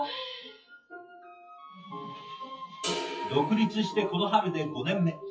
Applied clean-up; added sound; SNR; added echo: classical method WPE with log-MMSE.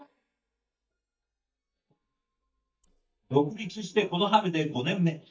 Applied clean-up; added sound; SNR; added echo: neural mask model DeepFilterNet 3.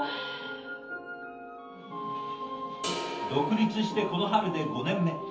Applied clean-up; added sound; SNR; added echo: none; Crash cymbal; 9 dB; reverberation time 0.7 s.